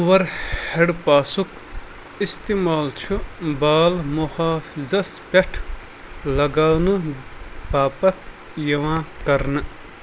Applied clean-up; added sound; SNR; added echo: none; none; none; none.